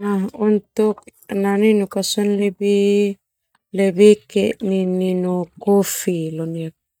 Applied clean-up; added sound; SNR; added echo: neural mask model DeepFilterNet 3.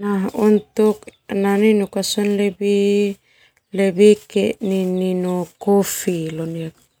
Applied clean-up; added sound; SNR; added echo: none; none; none; none.